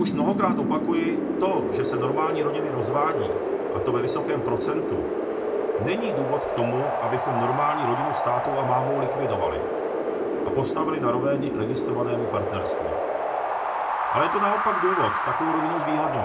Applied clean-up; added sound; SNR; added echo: none; Wind; -2 dB; reverberation time 0.2 s.